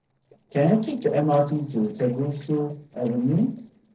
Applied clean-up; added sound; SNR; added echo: neural separator model SepFormer DNS4.